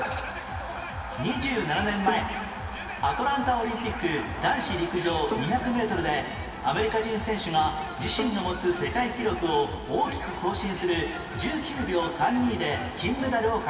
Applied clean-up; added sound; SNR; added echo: none; Bowed string instrument; 13 dB; reverberation time 2.9 s.